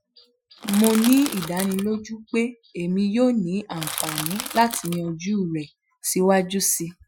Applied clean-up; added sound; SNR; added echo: classical method Wiener filter.